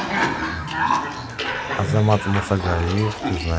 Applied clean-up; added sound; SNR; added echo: none; Cough; 2 dB; none.